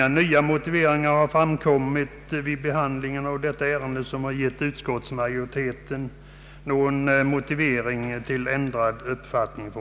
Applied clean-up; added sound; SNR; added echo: none; none; none; none.